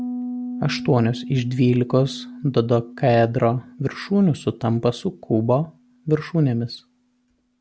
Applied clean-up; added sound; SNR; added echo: none; Piano; 14 dB; none.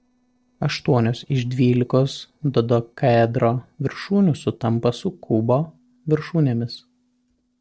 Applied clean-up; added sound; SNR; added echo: neural separator model SepFormer DNS4.